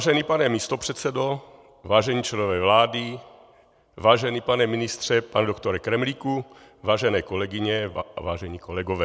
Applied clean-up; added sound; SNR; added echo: none; none; none; none.